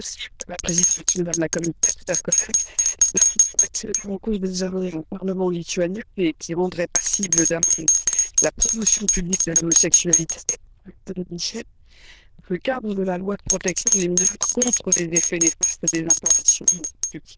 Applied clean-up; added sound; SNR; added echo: neural diffusion model UNIVERSE++.